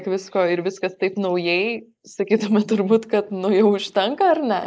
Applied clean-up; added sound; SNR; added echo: neural mask model Resemble Enhance denoiser.